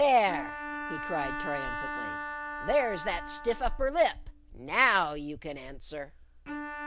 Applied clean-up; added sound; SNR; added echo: none; Bowed string instrument; 9 dB; none.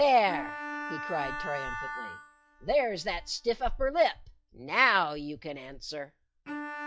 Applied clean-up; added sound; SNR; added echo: classical method log-MMSE.